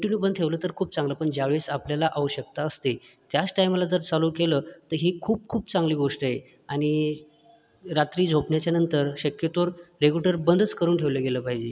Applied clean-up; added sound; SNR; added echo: none; none; none; none.